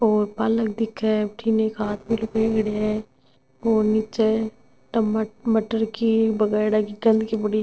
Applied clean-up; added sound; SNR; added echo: neural separator model SepFormer DNS4.